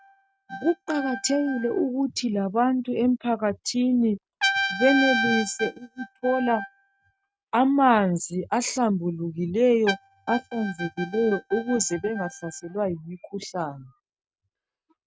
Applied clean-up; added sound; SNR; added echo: neural mask model RNNoise.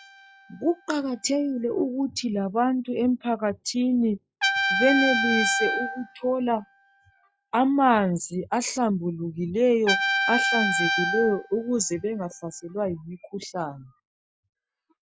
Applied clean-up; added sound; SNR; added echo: classical method log-MMSE.